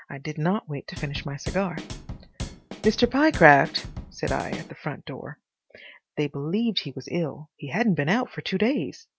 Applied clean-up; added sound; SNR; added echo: none; Drum kit; 11 dB; none.